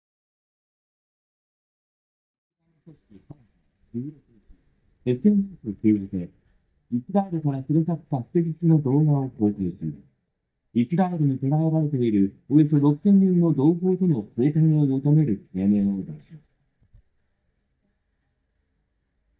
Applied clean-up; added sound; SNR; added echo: neural mask model DeepFilterNet 3.